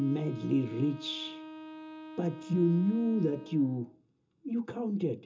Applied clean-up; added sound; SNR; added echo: none; Wind instrument, woodwind instrument; 15 dB; reverberation time 0.2 s.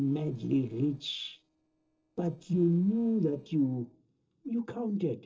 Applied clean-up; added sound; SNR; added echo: neural separator model SepFormer DNS4.